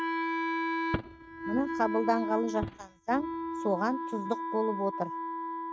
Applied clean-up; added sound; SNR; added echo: neural mask model RNNoise.